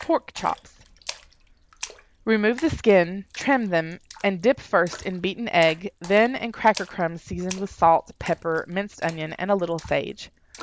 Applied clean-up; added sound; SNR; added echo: none; Splash, splatter; 20 dB; none.